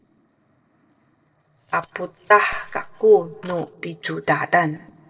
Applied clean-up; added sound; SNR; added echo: neural separator model SepFormer DNS4.